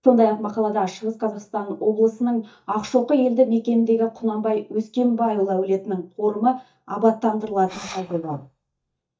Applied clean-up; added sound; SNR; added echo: neural mask model DeepFilterNet 3.